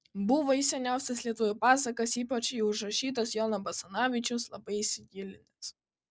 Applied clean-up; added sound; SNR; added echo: none; none; none; none.